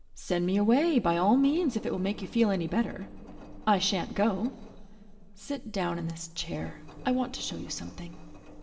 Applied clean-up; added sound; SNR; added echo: none; Engine; 17 dB; reverberation time 2.4 s.